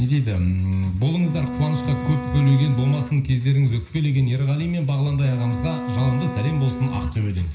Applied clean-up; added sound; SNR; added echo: none; Bowed string instrument; 11 dB; reverberation time 0.5 s.